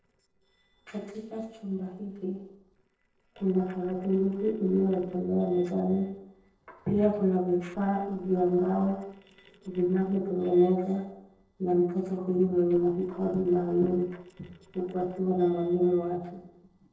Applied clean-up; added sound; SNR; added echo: neural separator model SepFormer DNS4.